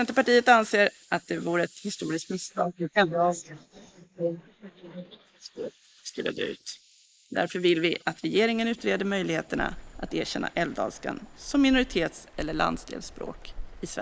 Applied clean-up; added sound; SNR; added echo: neural mask model Resemble Enhance denoiser.